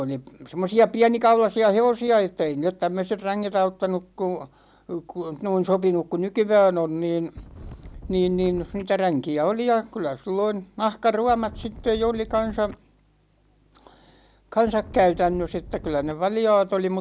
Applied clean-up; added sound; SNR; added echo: none; Wind; 16 dB; none.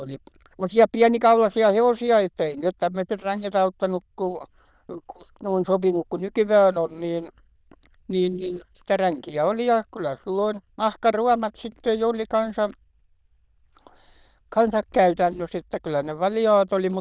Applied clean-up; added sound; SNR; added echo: neural diffusion model UNIVERSE++.